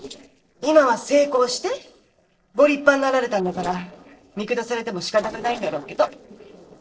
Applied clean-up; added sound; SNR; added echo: neural separator model SepFormer DNS4.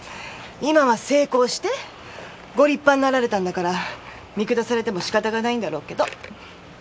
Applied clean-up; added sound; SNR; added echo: none; none; none; none.